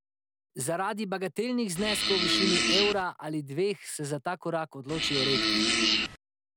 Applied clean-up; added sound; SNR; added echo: none; Fart; -5 dB; none.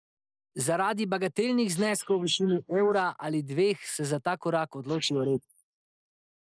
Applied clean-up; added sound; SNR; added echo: neural mask model Resemble Enhance denoiser.